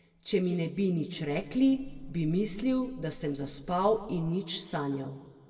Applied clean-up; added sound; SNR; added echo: none; Buzz; 15 dB; reverberation time 1.4 s.